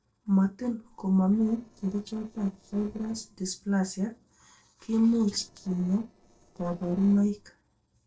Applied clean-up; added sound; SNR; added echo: neural separator model SepFormer DNS4.